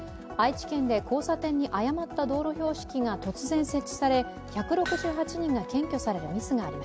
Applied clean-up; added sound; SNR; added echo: none; Hammer; 13 dB; none.